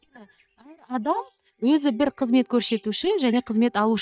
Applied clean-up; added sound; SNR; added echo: neural mask model DeepFilterNet 3.